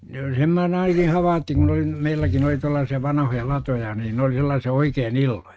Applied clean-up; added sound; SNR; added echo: neural mask model RNNoise.